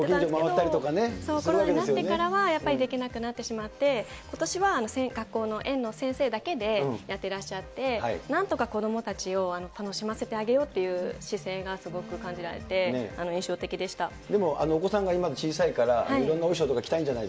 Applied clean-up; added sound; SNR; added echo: none; none; none; none.